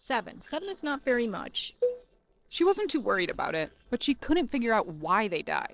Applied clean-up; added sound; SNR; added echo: neural separator model SepFormer DNS4.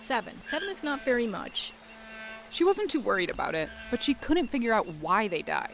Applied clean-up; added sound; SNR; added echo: none; none; none; none.